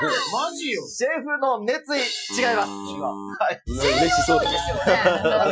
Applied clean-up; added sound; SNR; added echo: classical method Wiener filter.